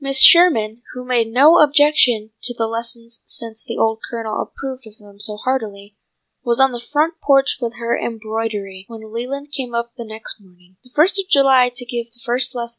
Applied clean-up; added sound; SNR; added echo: none; none; none; none.